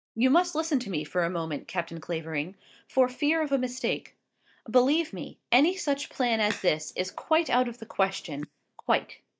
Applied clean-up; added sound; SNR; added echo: neural mask model DeepFilterNet 3.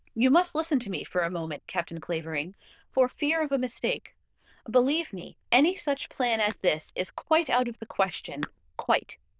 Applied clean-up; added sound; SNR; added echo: neural diffusion model UNIVERSE++.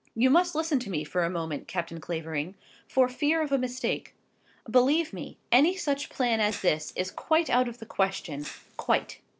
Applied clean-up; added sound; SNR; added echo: neural separator model SepFormer DNS4.